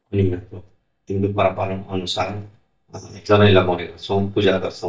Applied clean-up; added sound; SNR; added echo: neural mask model DeepFilterNet 3.